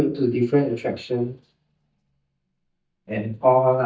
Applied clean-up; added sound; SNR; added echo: neural mask model DeepFilterNet 3.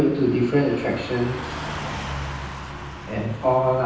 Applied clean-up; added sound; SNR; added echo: none; Car passing by / Truck; 10 dB; reverberation time 0.9 s.